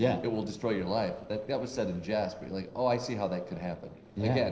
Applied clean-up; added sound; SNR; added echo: neural separator model SepFormer DNS4.